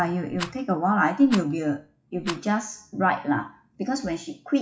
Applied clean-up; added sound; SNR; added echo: classical method WPE with log-MMSE.